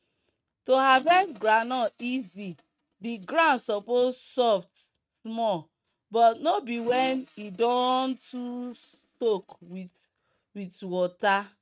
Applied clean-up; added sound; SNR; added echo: neural mask model RNNoise.